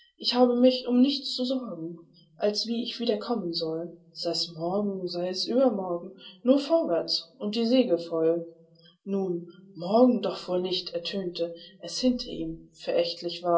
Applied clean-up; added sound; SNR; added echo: none; none; none; reverberation time 0.2 s.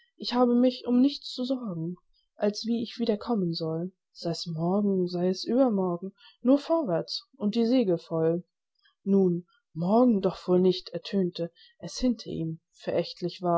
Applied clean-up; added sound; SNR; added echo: none; none; none; none.